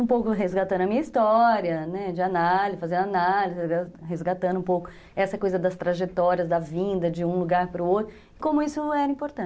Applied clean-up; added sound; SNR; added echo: none; none; none; none.